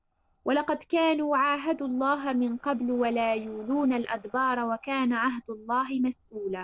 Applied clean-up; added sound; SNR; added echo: neural separator model SepFormer DNS4.